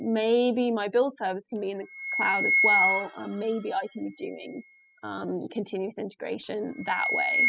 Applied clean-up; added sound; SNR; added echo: classical method spectral subtraction.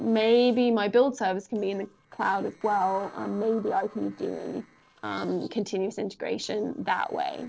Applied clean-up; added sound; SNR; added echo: neural separator model SepFormer DNS4.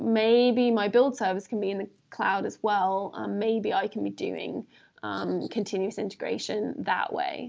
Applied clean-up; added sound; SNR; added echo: none; none; none; none.